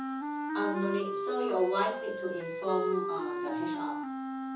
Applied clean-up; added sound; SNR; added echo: none; Wind instrument, woodwind instrument; 1 dB; reverberation time 0.6 s.